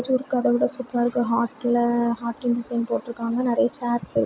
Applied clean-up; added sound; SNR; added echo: none; none; none; none.